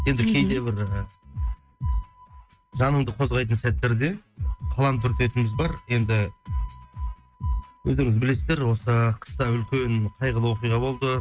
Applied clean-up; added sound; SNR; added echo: neural mask model RNNoise.